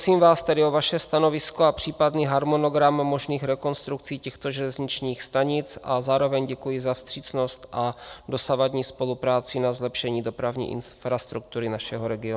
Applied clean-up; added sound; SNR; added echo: none; none; none; none.